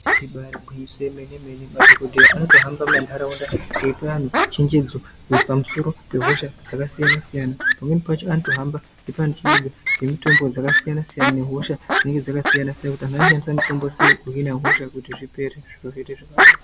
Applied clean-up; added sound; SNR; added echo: none; Fowl; -4 dB; none.